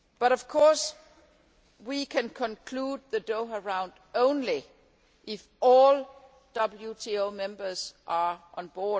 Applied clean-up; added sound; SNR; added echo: none; none; none; none.